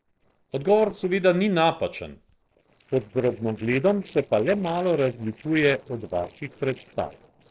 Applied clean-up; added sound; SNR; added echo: neural separator model SepFormer DNS4.